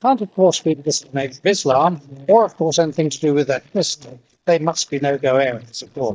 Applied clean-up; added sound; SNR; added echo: neural mask model DeepFilterNet 3.